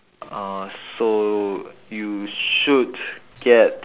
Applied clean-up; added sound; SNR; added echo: none; none; none; none.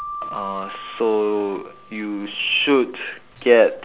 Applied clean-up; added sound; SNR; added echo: none; Keyboard (musical); 16 dB; none.